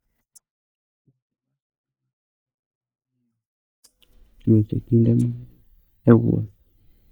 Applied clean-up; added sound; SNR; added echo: neural mask model DeepFilterNet 3.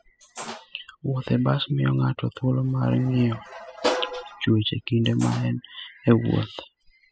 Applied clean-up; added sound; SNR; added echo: classical method spectral subtraction.